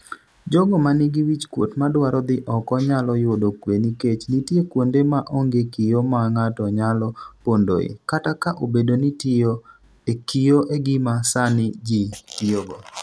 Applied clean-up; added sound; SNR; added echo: none; none; none; none.